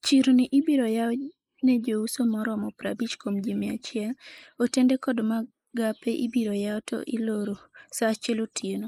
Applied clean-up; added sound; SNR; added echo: neural mask model Resemble Enhance denoiser.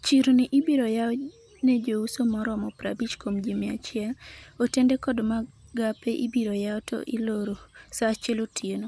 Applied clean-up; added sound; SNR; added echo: none; none; none; none.